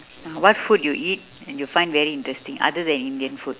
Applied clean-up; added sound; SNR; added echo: none; none; none; none.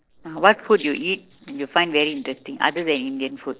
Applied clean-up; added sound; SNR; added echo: neural separator model SepFormer DNS4.